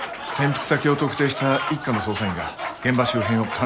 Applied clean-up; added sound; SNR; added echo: none; Applause / Crowd; 7 dB; none.